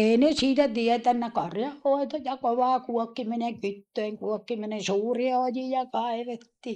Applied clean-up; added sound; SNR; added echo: neural mask model Resemble Enhance denoiser.